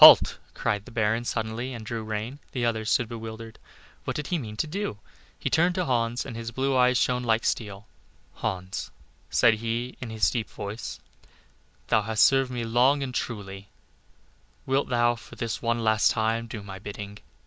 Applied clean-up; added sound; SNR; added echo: none; none; none; none.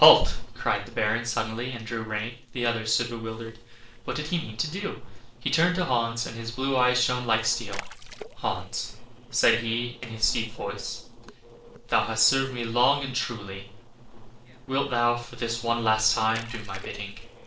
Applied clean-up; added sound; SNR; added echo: neural separator model SepFormer DNS4.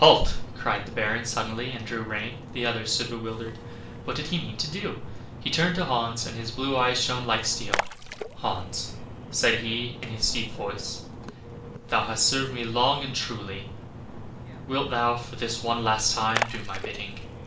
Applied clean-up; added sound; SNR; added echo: none; Splash, splatter; 10 dB; reverberation time 0.4 s.